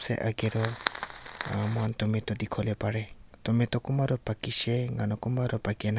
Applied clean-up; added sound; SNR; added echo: none; Fire; 8 dB; none.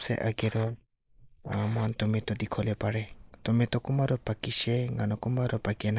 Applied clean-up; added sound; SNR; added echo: neural mask model Resemble Enhance denoiser.